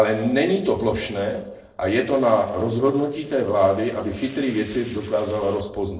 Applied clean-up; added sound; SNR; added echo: neural separator model SepFormer DNS4.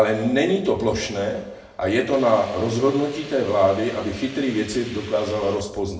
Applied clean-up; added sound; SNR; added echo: none; Hiss; 19 dB; reverberation time 0.6 s.